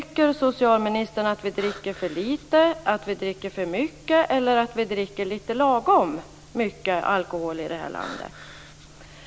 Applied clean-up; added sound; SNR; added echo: none; Breathing; 18 dB; none.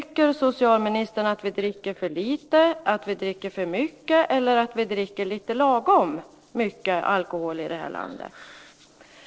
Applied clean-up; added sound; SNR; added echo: neural separator model SepFormer DNS4.